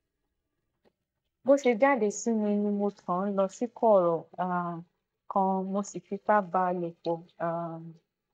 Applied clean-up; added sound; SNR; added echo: neural mask model DeepFilterNet 3.